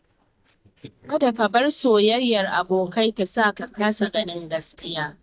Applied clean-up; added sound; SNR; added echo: neural mask model DeepFilterNet 3.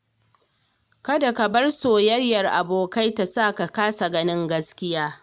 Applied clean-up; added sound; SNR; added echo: none; none; none; none.